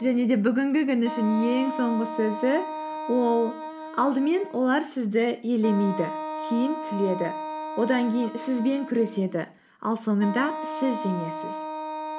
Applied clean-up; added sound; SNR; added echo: none; Wind instrument, woodwind instrument; 9 dB; none.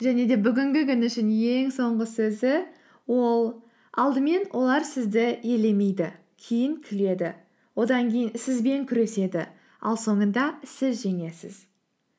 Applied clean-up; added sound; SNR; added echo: none; none; none; none.